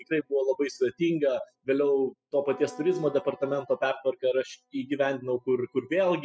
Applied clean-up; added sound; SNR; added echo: classical method spectral subtraction.